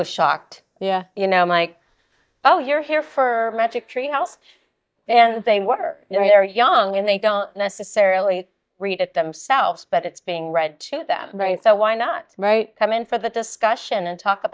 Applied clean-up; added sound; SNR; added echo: neural mask model DeepFilterNet 3.